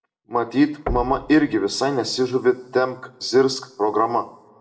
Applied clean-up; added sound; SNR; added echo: none; Knock; 14 dB; reverberation time 0.9 s.